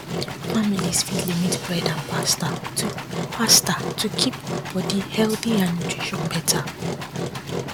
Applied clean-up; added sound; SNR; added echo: none; Engine; 4 dB; none.